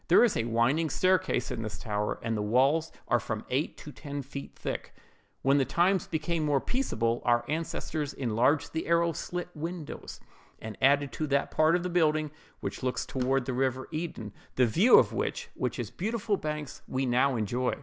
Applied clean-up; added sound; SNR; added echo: none; none; none; none.